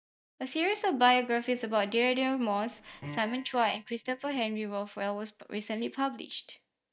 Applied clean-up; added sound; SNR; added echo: neural mask model DeepFilterNet 3.